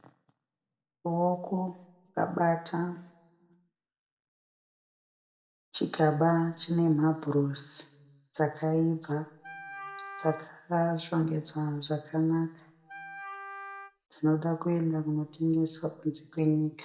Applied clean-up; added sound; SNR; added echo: none; Wind instrument, woodwind instrument; 13 dB; reverberation time 1.0 s.